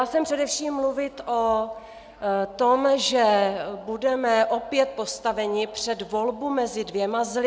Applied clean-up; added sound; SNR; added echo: none; none; none; none.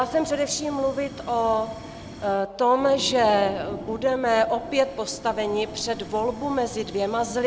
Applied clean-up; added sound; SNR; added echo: none; Fire; 15 dB; none.